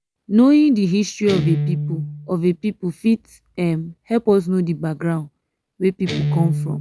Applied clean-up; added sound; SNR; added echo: none; Guitar; 8 dB; none.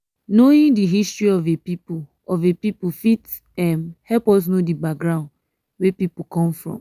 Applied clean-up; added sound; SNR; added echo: none; none; none; none.